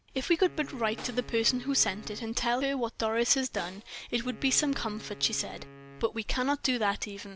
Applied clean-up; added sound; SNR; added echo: none; Snare drum + Wind instrument, woodwind instrument; 19 dB; none.